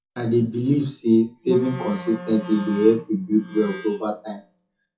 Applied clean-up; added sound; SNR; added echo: classical method WPE with log-MMSE.